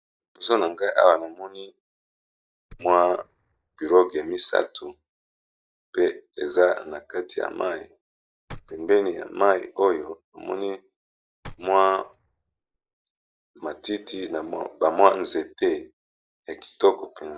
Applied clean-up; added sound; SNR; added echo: neural mask model DeepFilterNet 3.